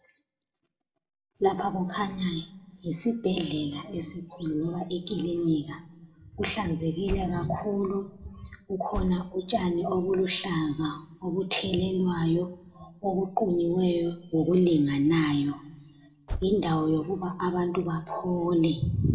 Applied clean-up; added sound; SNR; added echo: none; Car; 12 dB; reverberation time 0.6 s.